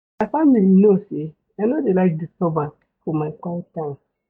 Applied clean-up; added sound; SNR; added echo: neural mask model DeepFilterNet 3.